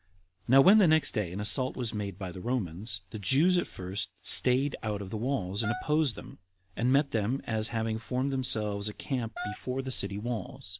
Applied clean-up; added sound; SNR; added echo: none; Wind instrument, woodwind instrument; 11 dB; none.